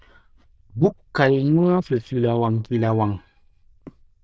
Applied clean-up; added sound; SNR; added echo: neural diffusion model UNIVERSE++.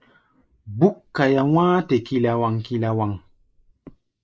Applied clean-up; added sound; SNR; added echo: neural mask model Resemble Enhance denoiser.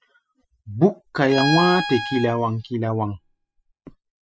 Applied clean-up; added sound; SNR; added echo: classical method spectral subtraction.